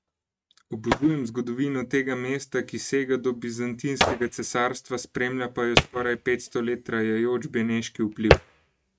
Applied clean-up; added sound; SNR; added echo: neural mask model RNNoise.